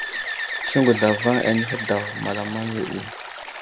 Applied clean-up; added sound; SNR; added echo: none; Stream + Bird; 6 dB; none.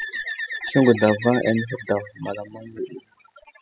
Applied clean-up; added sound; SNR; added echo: classical method spectral subtraction.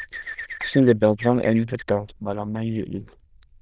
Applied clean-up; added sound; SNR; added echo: neural diffusion model UNIVERSE++.